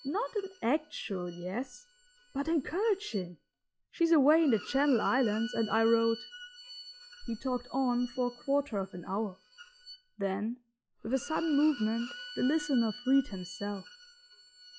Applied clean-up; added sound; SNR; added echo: classical method log-MMSE.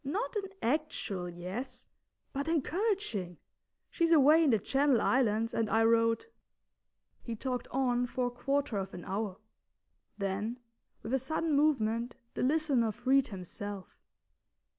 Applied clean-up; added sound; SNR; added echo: none; none; none; none.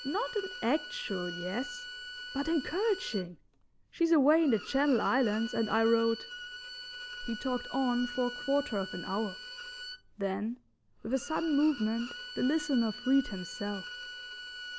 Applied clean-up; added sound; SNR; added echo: none; Bowed string instrument; 12 dB; none.